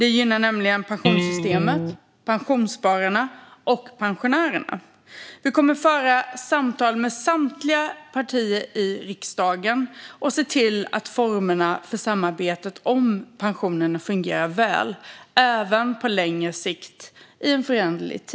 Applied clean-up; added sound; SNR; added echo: none; Electric guitar; 0 dB; none.